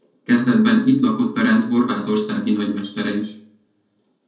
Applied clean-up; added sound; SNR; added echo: none; none; none; reverberation time 0.5 s.